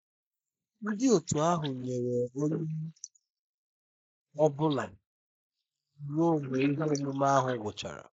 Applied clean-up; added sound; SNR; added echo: neural mask model Resemble Enhance denoiser.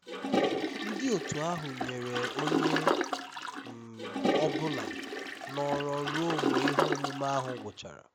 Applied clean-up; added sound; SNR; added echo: none; Toilet flush; -3 dB; none.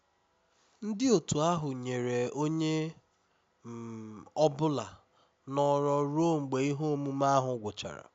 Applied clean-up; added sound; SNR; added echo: none; none; none; none.